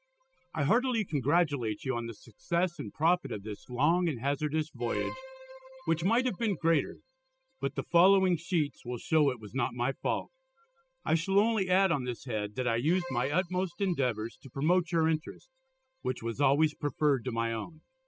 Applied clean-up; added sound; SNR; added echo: classical method spectral subtraction.